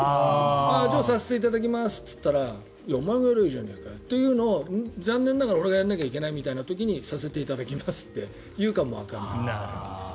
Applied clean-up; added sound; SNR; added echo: none; none; none; none.